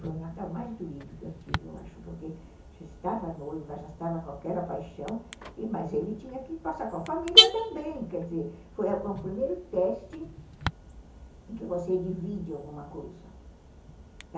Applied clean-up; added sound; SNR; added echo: none; Alarm / Car; -2 dB; reverberation time 0.6 s.